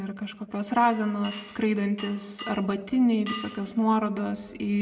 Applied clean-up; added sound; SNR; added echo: none; Glass; 15 dB; reverberation time 1.0 s.